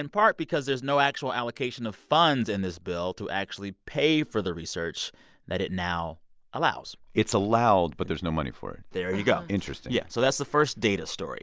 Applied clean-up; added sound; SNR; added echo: none; none; none; none.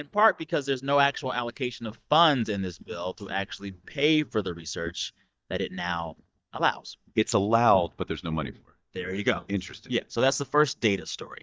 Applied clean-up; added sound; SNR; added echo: neural mask model DeepFilterNet 3.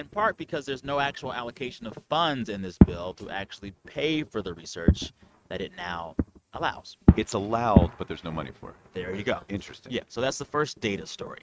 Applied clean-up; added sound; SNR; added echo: neural mask model RNNoise.